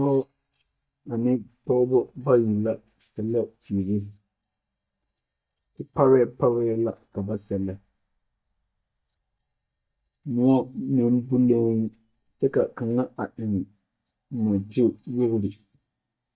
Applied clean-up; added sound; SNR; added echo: neural mask model DeepFilterNet 3.